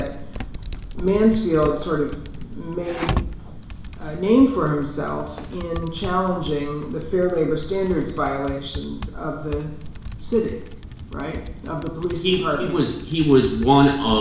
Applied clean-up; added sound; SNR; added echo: none; Typing; 9 dB; reverberation time 0.7 s.